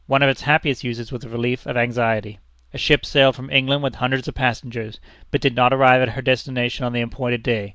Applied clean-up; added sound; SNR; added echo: none; none; none; none.